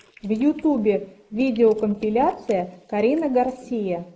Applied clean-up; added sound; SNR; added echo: neural mask model Resemble Enhance denoiser.